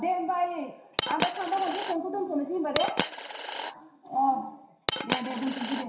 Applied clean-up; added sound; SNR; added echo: none; Coin (dropping); 0 dB; reverberation time 0.7 s.